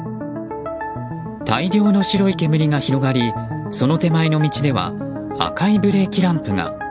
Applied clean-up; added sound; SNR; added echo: none; none; none; none.